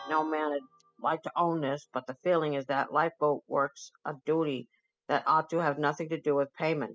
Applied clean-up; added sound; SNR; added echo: classical method spectral subtraction.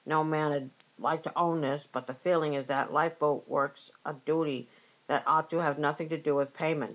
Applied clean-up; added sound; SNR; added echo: none; none; none; none.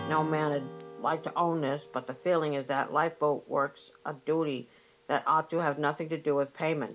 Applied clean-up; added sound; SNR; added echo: none; Strum; 17 dB; none.